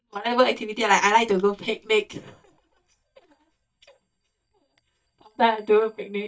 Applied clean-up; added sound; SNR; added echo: neural mask model DeepFilterNet 3.